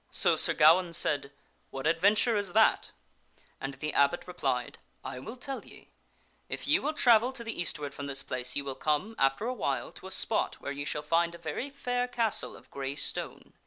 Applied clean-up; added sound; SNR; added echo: none; none; none; none.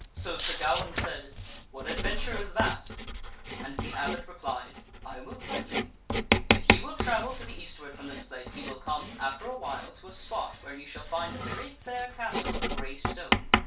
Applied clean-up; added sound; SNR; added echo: none; Writing; -4 dB; reverberation time 0.3 s.